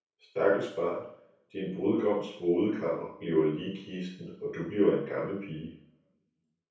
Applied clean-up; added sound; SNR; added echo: none; none; none; reverberation time 0.6 s.